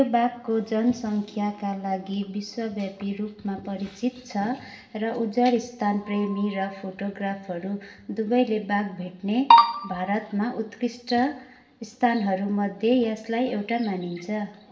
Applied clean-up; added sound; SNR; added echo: none; none; none; reverberation time 0.7 s.